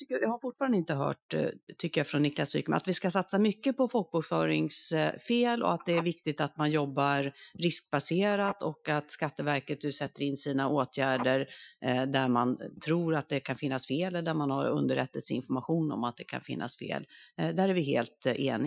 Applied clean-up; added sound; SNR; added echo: classical method Wiener filter.